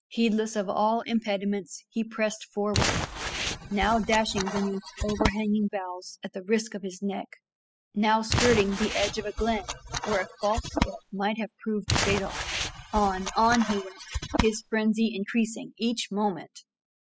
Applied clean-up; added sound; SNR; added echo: classical method spectral subtraction.